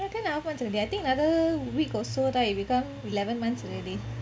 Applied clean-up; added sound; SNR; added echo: none; none; none; none.